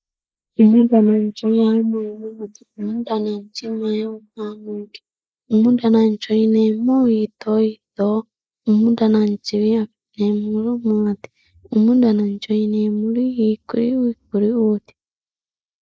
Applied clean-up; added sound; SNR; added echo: neural mask model Resemble Enhance denoiser.